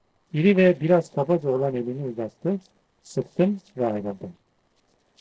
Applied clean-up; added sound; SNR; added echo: neural separator model SepFormer DNS4.